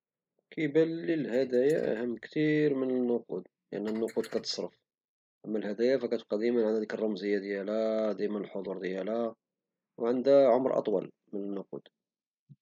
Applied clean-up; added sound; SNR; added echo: neural mask model Resemble Enhance denoiser.